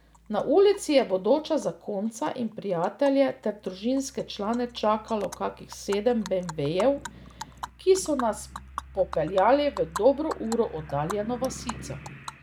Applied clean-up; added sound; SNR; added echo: none; Animal; 17 dB; none.